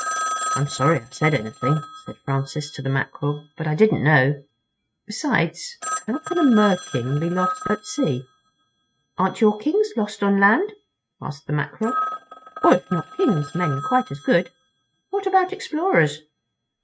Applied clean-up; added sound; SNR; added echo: neural mask model RNNoise.